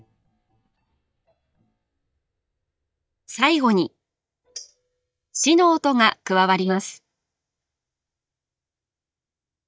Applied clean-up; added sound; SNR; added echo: neural mask model DeepFilterNet 3.